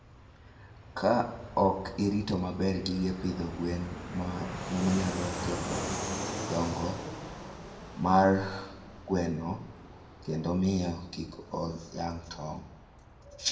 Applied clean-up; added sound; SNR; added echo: none; Fixed-wing aircraft, airplane; 9 dB; reverberation time 0.8 s.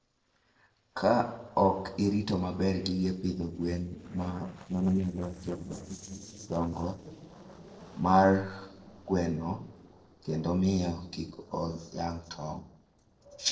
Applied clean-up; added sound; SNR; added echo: neural separator model SepFormer DNS4.